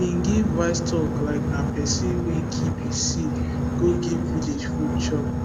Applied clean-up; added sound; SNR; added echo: none; Boat, Water vehicle; -2 dB; none.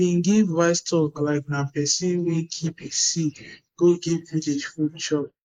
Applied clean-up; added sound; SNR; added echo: neural mask model Resemble Enhance denoiser.